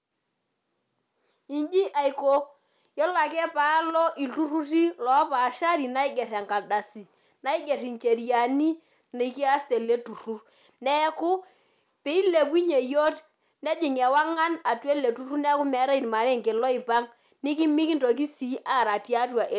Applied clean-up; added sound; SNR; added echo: none; none; none; none.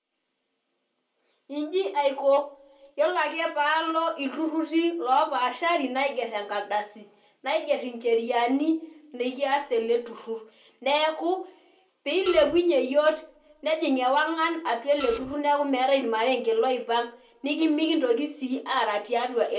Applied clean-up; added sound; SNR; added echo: none; Printer; 11 dB; reverberation time 0.2 s.